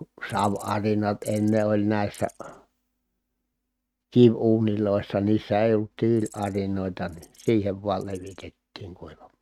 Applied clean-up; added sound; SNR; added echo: neural mask model RNNoise.